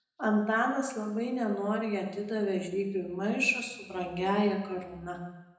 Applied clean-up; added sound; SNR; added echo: none; none; none; reverberation time 0.9 s.